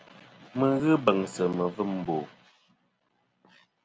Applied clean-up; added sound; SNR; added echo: none; none; none; none.